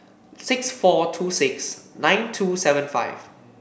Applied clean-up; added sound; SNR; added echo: none; none; none; none.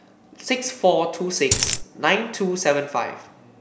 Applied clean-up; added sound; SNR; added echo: none; Coin (dropping); -2 dB; none.